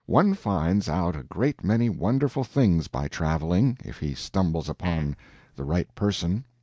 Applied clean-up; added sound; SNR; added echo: neural mask model DeepFilterNet 3.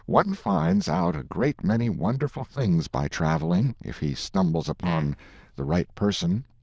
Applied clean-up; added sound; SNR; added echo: neural diffusion model UNIVERSE++.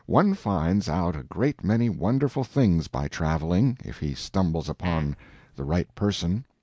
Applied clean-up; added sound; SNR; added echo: neural mask model Resemble Enhance denoiser.